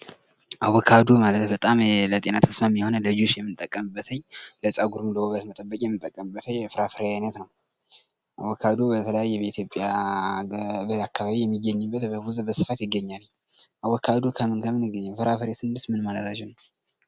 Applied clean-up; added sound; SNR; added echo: none; none; none; none.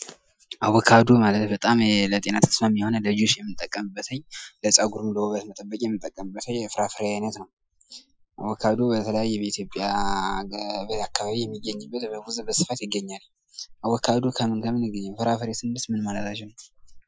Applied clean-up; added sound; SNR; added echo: classical method Wiener filter.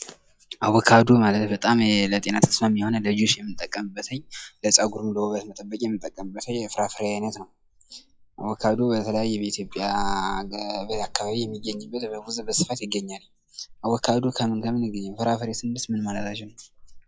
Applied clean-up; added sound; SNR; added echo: classical method log-MMSE.